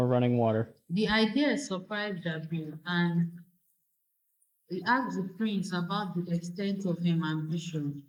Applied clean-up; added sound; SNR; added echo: neural mask model Resemble Enhance denoiser.